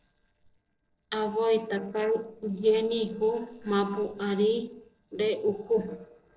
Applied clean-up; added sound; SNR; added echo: neural separator model SepFormer DNS4.